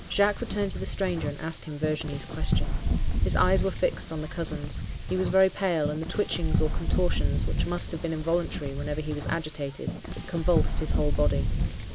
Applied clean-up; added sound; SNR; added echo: none; Wind; -1 dB; none.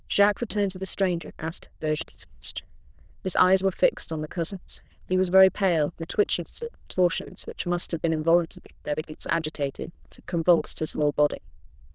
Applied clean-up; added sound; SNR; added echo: neural diffusion model UNIVERSE++.